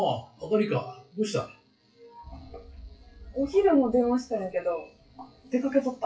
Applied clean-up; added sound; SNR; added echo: classical method WPE with log-MMSE.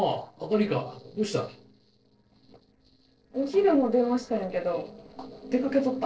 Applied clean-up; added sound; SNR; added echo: neural separator model SepFormer DNS4.